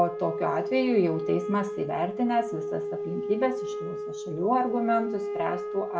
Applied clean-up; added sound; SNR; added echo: none; Wind instrument, woodwind instrument; 5 dB; reverberation time 0.4 s.